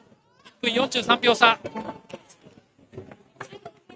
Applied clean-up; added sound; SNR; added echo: neural mask model RNNoise.